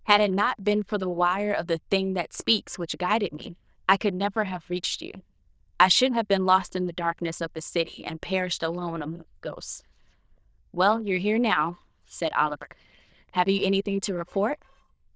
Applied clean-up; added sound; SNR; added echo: neural diffusion model UNIVERSE++.